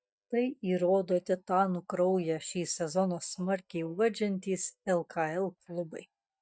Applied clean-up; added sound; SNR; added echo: neural mask model DeepFilterNet 3.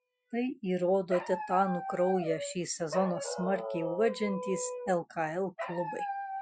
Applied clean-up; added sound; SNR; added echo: classical method Wiener filter.